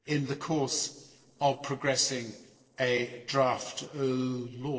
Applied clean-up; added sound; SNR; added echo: neural separator model SepFormer DNS4.